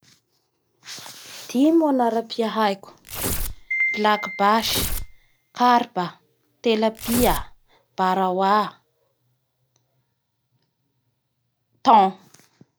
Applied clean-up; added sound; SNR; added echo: none; Tearing + Piano; 5 dB; none.